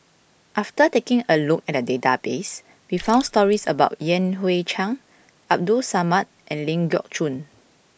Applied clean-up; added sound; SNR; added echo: none; Splash, splatter; 19 dB; none.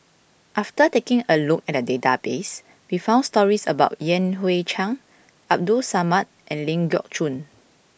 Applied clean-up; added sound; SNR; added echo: none; none; none; none.